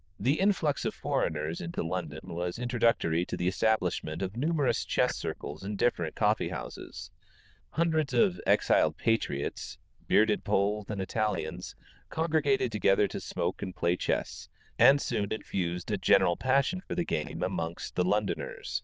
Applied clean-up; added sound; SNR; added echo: neural diffusion model UNIVERSE++.